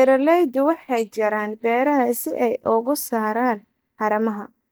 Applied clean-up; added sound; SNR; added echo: neural mask model DeepFilterNet 3.